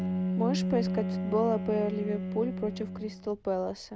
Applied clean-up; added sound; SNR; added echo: none; Bowed string instrument; 1 dB; none.